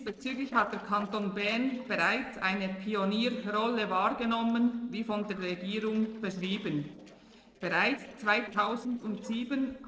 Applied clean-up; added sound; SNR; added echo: neural separator model SepFormer DNS4.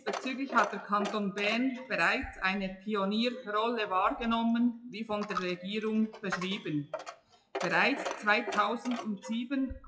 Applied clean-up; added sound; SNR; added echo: classical method WPE with log-MMSE.